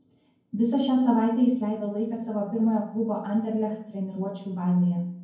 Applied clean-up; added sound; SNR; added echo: none; none; none; reverberation time 0.9 s.